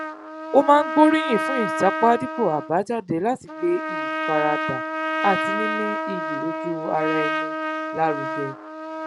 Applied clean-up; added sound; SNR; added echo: none; Trumpet; 4 dB; none.